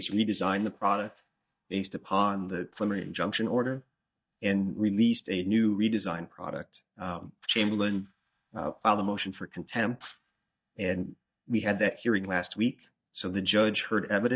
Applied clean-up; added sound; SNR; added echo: neural mask model DeepFilterNet 3.